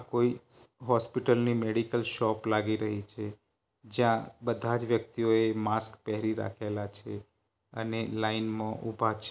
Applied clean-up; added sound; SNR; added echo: none; none; none; none.